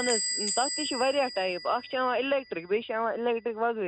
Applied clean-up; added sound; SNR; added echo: none; Door / Bell; 6 dB; none.